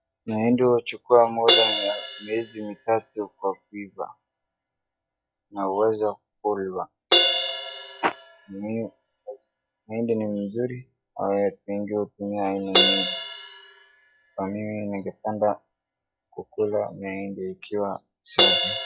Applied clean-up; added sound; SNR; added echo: classical method log-MMSE.